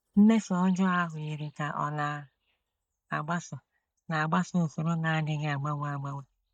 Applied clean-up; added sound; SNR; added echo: neural mask model DeepFilterNet 3.